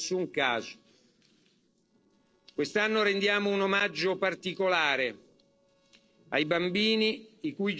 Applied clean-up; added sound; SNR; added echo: neural separator model SepFormer DNS4.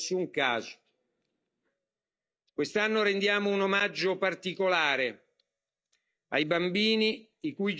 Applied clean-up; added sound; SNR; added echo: neural mask model DeepFilterNet 3.